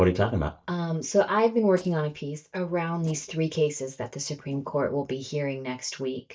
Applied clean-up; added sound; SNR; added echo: neural mask model DeepFilterNet 3.